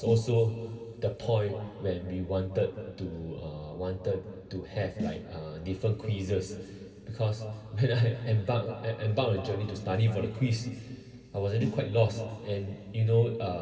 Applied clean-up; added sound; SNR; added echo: none; Snare drum; 14 dB; reverberation time 2.7 s.